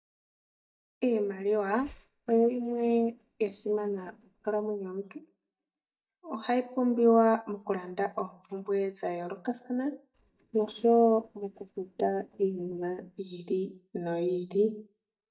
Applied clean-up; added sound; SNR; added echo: neural mask model DeepFilterNet 3.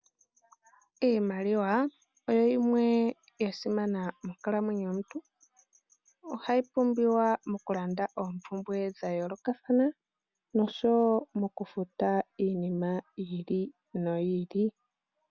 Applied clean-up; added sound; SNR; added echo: none; none; none; none.